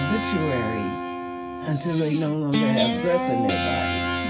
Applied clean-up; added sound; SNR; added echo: none; Guitar; 0 dB; reverberation time 0.4 s.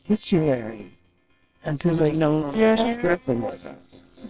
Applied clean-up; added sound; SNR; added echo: neural separator model SepFormer WHAMR!.